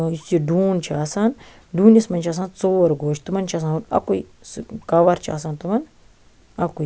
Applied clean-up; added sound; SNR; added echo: none; none; none; none.